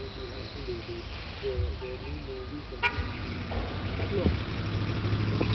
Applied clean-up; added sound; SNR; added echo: none; Motor vehicle (road); -1 dB; reverberation time 0.3 s.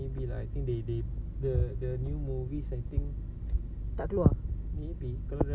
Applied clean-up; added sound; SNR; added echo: none; none; none; none.